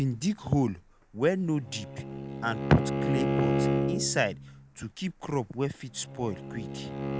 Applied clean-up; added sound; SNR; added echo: none; Bowed string instrument; 2 dB; none.